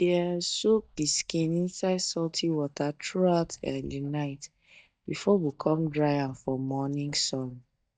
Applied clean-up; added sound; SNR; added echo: neural mask model DeepFilterNet 3.